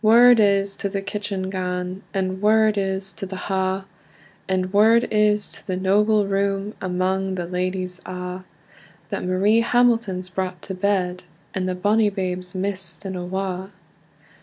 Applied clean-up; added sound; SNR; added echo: none; none; none; none.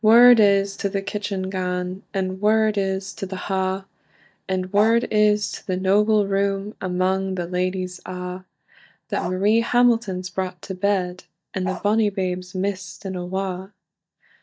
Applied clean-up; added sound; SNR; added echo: neural mask model DeepFilterNet 3.